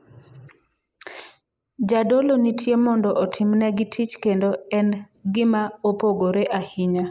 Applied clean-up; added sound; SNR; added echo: neural mask model Resemble Enhance denoiser.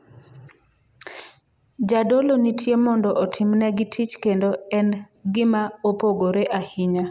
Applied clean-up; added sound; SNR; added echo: none; none; none; none.